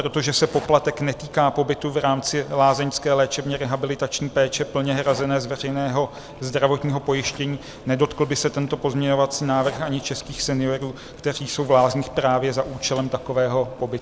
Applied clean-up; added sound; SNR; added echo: none; Zipper (clothing) + Boiling; 19 dB; none.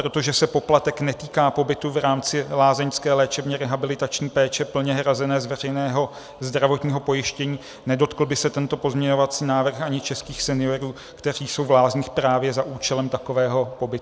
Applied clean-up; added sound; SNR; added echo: none; none; none; none.